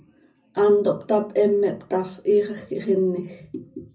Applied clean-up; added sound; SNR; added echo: none; none; none; reverberation time 0.4 s.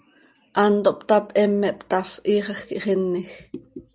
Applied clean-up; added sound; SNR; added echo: none; none; none; none.